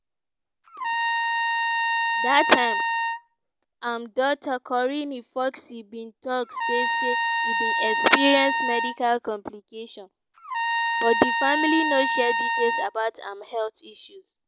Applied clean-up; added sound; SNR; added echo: none; Trumpet; -1 dB; none.